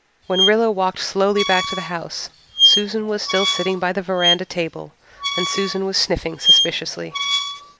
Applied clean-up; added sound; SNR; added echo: none; Squeak; 0 dB; none.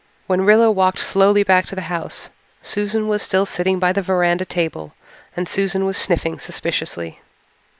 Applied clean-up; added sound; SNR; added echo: none; none; none; none.